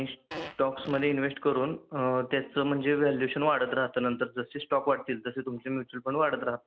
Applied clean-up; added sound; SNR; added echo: none; Fart; 13 dB; none.